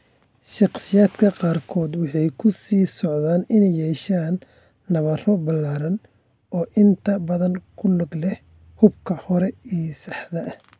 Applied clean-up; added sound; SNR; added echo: none; none; none; none.